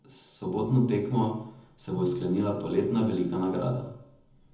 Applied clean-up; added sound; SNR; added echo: none; none; none; reverberation time 1.0 s.